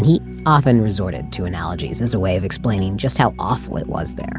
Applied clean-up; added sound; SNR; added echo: none; none; none; none.